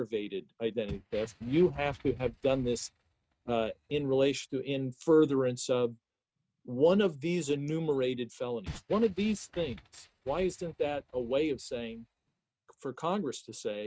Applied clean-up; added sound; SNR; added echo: neural mask model RNNoise.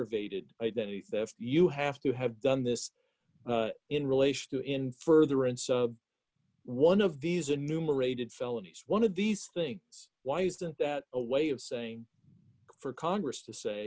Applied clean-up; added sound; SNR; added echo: none; none; none; none.